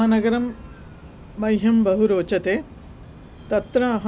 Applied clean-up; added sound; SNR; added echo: none; none; none; none.